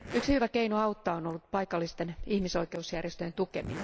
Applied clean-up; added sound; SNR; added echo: none; Zipper (clothing); 15 dB; none.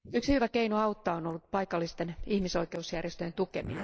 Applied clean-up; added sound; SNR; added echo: neural mask model Resemble Enhance denoiser.